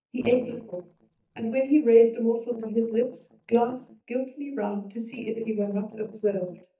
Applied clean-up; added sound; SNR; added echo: neural mask model DeepFilterNet 3.